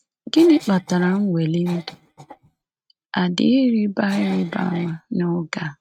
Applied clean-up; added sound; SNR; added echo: neural mask model RNNoise.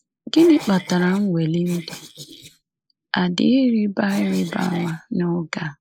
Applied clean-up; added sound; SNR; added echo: neural mask model Resemble Enhance denoiser.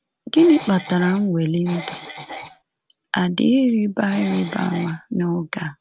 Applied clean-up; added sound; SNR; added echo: none; Cough; 14 dB; none.